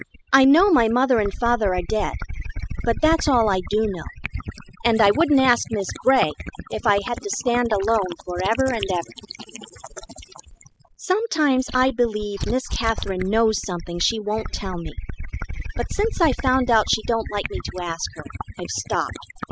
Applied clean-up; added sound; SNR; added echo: classical method spectral subtraction.